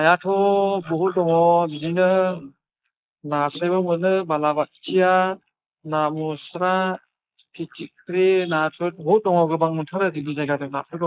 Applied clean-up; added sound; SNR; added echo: neural mask model Resemble Enhance denoiser.